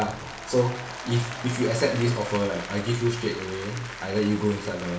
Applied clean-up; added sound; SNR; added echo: none; Applause; 11 dB; reverberation time 0.6 s.